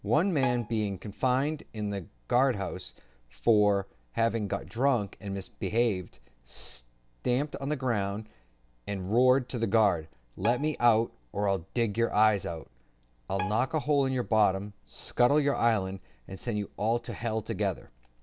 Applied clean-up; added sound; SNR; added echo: none; Bowed string instrument; 14 dB; none.